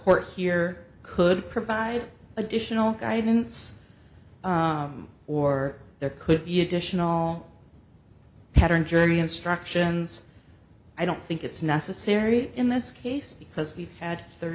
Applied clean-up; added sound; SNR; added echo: none; none; none; none.